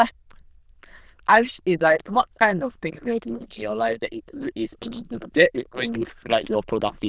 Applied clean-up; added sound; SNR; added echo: neural diffusion model UNIVERSE++.